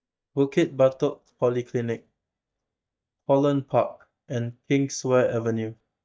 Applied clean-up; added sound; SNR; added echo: neural mask model DeepFilterNet 3.